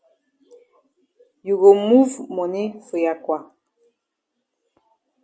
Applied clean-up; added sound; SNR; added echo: none; none; none; none.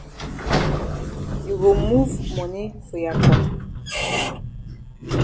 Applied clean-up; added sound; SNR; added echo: none; Squeak / Sliding door; -3 dB; none.